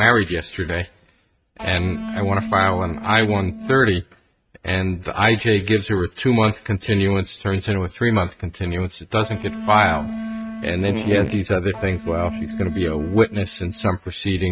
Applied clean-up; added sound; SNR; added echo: neural mask model RNNoise.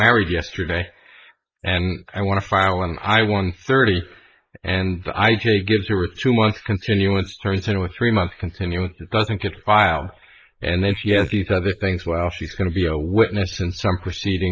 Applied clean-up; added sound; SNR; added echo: neural mask model Resemble Enhance denoiser.